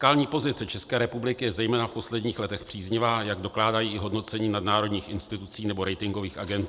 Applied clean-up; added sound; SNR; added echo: none; none; none; none.